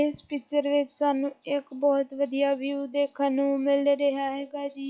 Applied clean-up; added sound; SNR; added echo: classical method log-MMSE.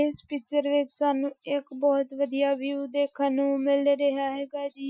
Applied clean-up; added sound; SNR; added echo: classical method Wiener filter.